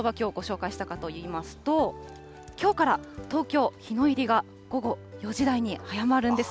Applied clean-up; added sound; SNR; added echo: none; none; none; none.